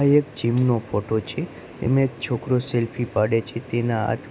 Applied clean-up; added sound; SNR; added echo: none; none; none; none.